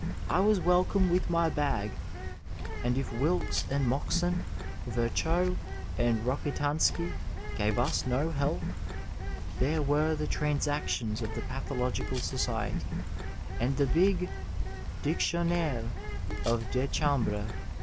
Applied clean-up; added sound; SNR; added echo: none; Bird; 2 dB; none.